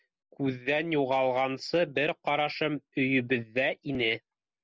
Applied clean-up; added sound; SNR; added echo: none; none; none; none.